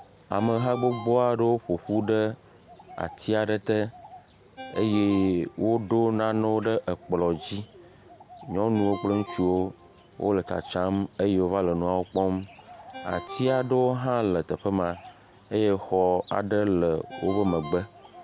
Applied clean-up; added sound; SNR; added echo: none; Ringtone; 19 dB; none.